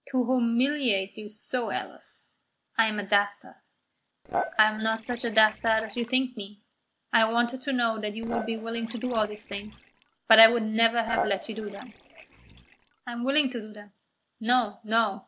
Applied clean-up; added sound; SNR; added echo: neural separator model SepFormer DNS4.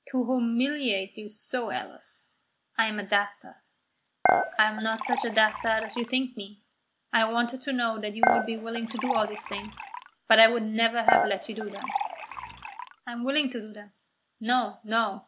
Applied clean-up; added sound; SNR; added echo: none; Dishes, pots, and pans / Chink, clink; 1 dB; none.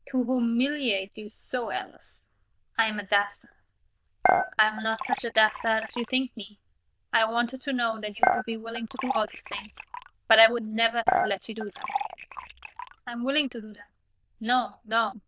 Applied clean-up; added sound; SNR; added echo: neural diffusion model UNIVERSE++.